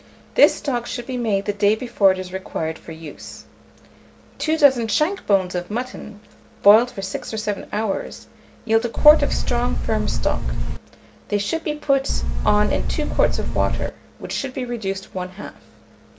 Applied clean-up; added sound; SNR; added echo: none; Buzz; -3 dB; none.